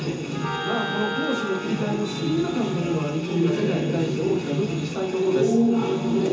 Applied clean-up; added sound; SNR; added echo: none; Trumpet; 17 dB; reverberation time 0.6 s.